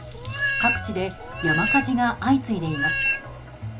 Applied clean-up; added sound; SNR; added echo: none; Meow; 1 dB; reverberation time 0.2 s.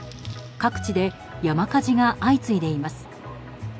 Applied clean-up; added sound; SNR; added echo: none; none; none; none.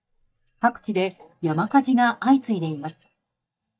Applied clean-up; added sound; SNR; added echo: neural mask model DeepFilterNet 3.